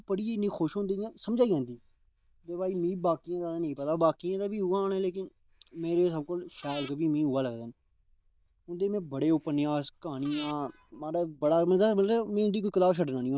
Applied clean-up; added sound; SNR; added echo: neural diffusion model UNIVERSE++.